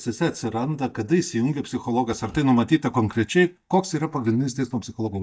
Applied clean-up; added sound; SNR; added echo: neural mask model DeepFilterNet 3.